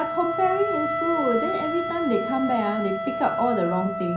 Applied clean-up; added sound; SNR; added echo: none; Wind instrument, woodwind instrument; 3 dB; reverberation time 0.6 s.